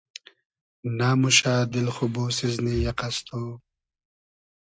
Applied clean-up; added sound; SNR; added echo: neural mask model RNNoise.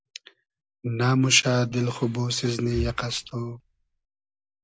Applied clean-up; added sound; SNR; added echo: none; Breathing; 14 dB; none.